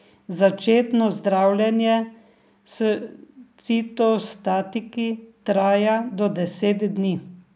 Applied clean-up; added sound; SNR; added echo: none; none; none; none.